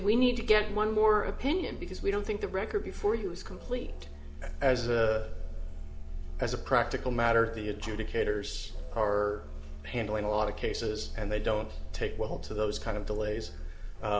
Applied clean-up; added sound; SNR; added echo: none; Musical instrument; 16 dB; reverberation time 2.2 s.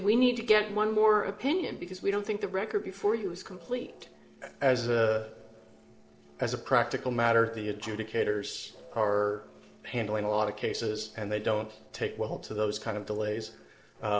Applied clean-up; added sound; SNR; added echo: neural separator model SepFormer DNS4.